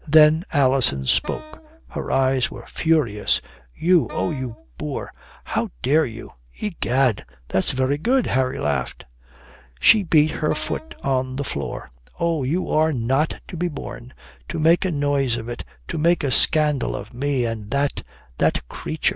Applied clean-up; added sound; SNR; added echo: none; Wind instrument, woodwind instrument; 20 dB; none.